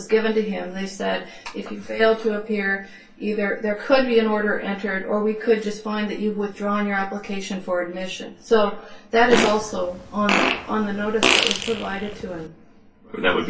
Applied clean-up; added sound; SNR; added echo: none; Fart; 1 dB; reverberation time 0.2 s.